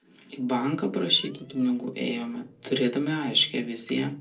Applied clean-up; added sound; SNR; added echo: neural separator model SepFormer DNS4.